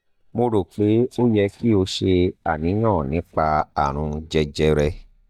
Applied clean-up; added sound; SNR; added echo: neural mask model DeepFilterNet 3.